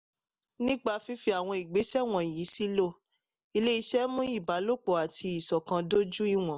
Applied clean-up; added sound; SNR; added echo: none; none; none; none.